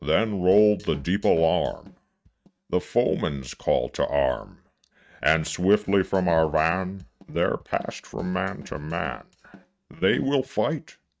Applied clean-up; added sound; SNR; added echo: neural mask model RNNoise.